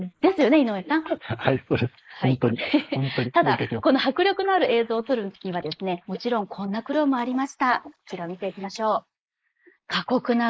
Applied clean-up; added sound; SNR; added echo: neural mask model Resemble Enhance denoiser.